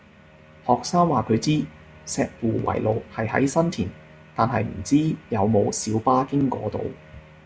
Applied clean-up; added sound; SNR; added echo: none; none; none; none.